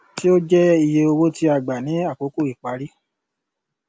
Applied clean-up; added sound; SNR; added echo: none; none; none; none.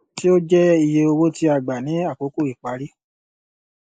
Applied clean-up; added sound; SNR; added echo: neural mask model Resemble Enhance denoiser.